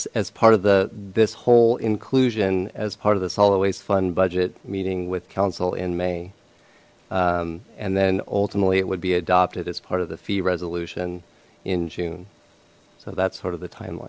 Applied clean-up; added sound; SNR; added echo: none; none; none; none.